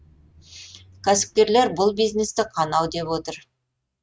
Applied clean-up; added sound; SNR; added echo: neural mask model RNNoise.